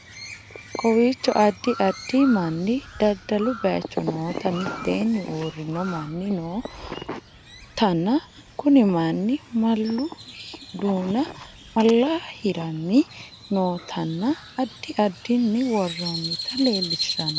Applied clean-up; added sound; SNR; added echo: none; Crow; 13 dB; none.